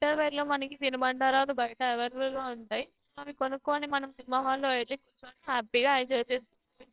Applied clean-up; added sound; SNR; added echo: neural separator model SepFormer WHAMR!.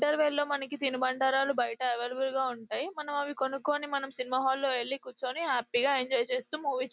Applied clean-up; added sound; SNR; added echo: none; none; none; none.